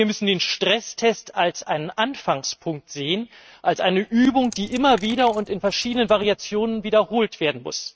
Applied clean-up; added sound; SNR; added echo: neural mask model RNNoise.